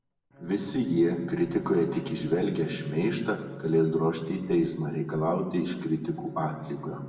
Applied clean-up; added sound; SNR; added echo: none; Bowed string instrument; 17 dB; reverberation time 1.0 s.